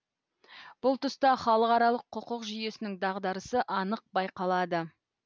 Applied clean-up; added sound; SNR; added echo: none; none; none; none.